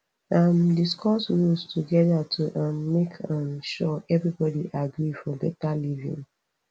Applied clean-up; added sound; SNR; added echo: none; none; none; none.